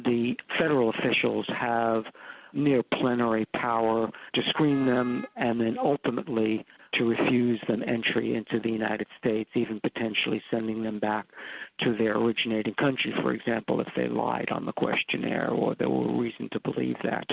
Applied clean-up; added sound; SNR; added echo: none; Wind instrument, woodwind instrument; 20 dB; none.